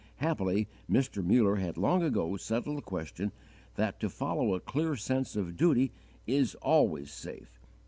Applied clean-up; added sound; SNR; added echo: none; none; none; none.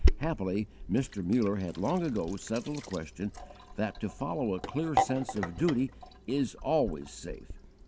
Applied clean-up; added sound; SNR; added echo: none; Sink (filling or washing); 2 dB; none.